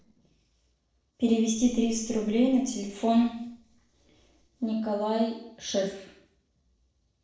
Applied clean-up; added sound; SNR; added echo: neural separator model SepFormer DNS4.